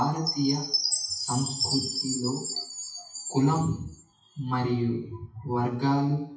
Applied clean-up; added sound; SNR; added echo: classical method WPE with log-MMSE.